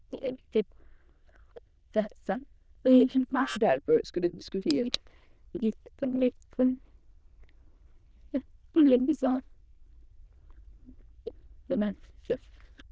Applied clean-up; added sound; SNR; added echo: neural diffusion model UNIVERSE++.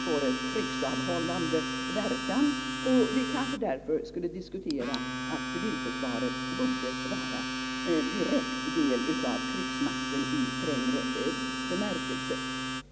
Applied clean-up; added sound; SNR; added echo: none; Domestic sounds, home sounds; 2 dB; none.